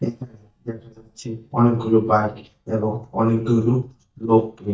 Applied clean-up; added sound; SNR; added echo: neural mask model DeepFilterNet 3.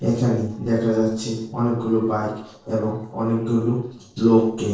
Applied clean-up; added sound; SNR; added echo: neural separator model SepFormer DNS4.